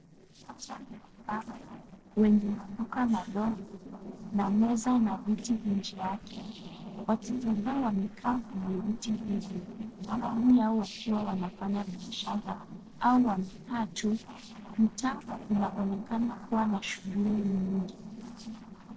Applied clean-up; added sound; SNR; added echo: neural separator model SepFormer DNS4.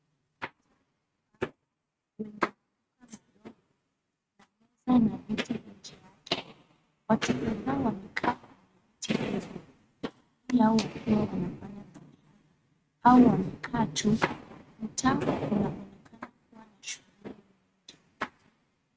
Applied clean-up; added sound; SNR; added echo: neural mask model RNNoise.